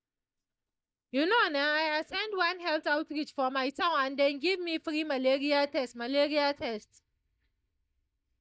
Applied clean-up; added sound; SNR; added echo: neural mask model DeepFilterNet 3.